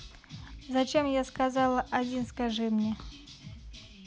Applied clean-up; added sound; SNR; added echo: none; none; none; none.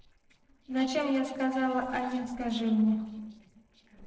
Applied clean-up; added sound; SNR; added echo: neural separator model SepFormer DNS4.